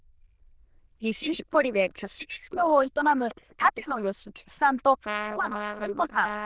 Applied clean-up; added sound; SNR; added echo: neural diffusion model UNIVERSE++.